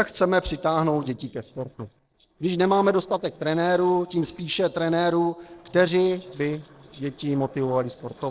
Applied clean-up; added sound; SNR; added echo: neural separator model SepFormer DNS4.